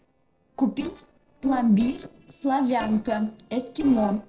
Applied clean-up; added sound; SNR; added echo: neural separator model SepFormer DNS4.